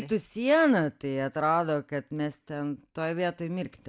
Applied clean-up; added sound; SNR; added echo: none; none; none; none.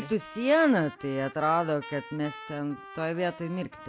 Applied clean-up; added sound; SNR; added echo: none; Trumpet; 17 dB; none.